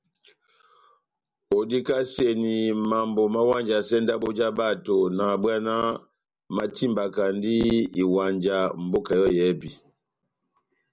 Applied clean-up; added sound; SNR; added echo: none; none; none; none.